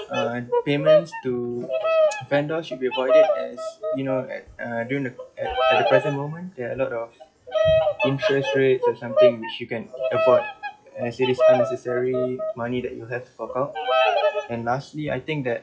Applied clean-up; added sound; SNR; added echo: classical method log-MMSE.